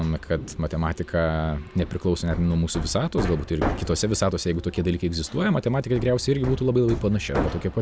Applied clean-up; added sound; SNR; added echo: none; Hammer; 9 dB; none.